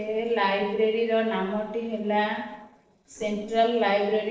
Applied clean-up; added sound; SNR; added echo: neural separator model SepFormer DNS4.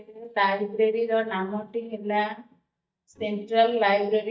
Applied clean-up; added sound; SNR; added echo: neural mask model DeepFilterNet 3.